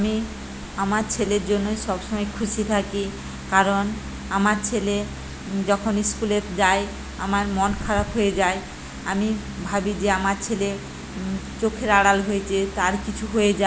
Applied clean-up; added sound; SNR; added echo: none; none; none; none.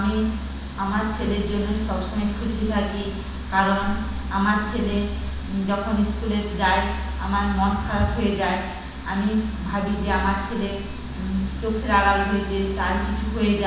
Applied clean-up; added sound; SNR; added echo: none; Rain; 17 dB; reverberation time 1.1 s.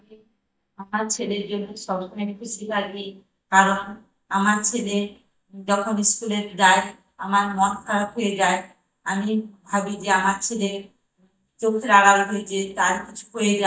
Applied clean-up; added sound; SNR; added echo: neural mask model DeepFilterNet 3.